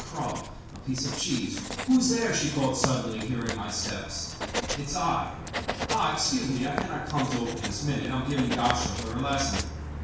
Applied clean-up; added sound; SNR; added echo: none; Writing; 6 dB; reverberation time 0.6 s.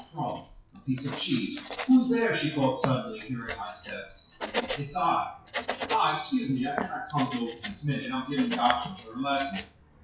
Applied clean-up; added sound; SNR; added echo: classical method WPE with log-MMSE.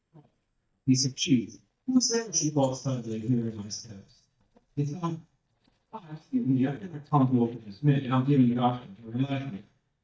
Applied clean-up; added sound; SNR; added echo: neural mask model DeepFilterNet 3.